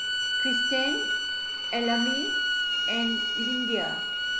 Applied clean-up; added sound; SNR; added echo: none; Bowed string instrument; -5 dB; none.